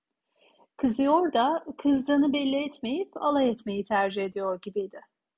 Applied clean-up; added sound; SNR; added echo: none; none; none; none.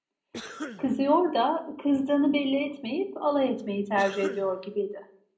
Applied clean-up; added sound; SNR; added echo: none; Cough; 15 dB; reverberation time 0.5 s.